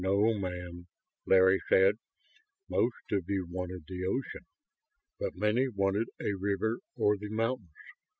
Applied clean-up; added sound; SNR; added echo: none; none; none; none.